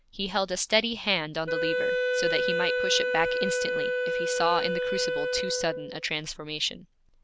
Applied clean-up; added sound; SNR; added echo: none; Wind instrument, woodwind instrument; -1 dB; none.